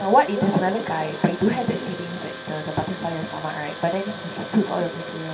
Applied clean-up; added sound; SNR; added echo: none; Tools; 12 dB; reverberation time 2.8 s.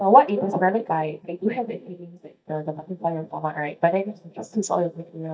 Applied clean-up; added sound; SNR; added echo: neural mask model DeepFilterNet 3.